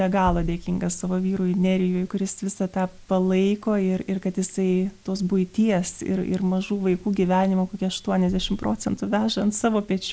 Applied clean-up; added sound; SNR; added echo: none; none; none; none.